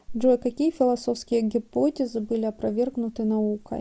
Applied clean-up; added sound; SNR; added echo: none; none; none; none.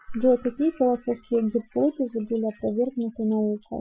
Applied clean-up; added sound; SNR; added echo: classical method Wiener filter.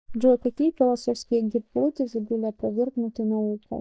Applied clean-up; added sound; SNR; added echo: neural mask model DeepFilterNet 3.